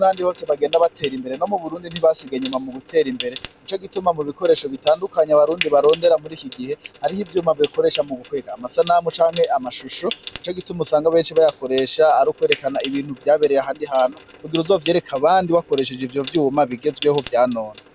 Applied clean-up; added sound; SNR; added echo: none; Trickle, dribble / Sink (filling or washing) / Water tap, faucet; 16 dB; none.